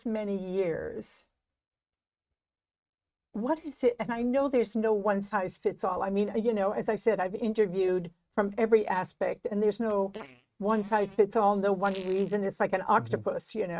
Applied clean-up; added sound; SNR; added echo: neural mask model RNNoise.